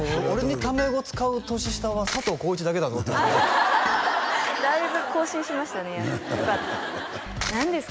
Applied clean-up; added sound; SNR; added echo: none; Tools; 19 dB; none.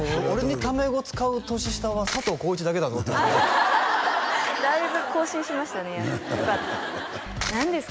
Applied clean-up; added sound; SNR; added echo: none; none; none; none.